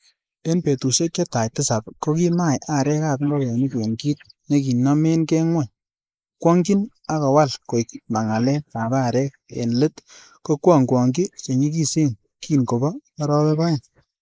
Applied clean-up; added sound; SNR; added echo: neural mask model Resemble Enhance denoiser.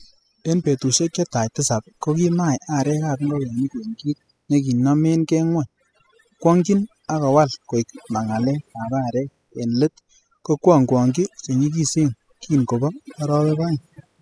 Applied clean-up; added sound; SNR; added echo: classical method spectral subtraction.